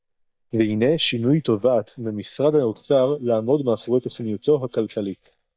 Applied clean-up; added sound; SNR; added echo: neural mask model DeepFilterNet 3.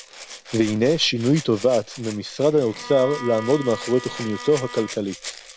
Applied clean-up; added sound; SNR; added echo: none; Rattle (instrument) + Bowed string instrument; 14 dB; none.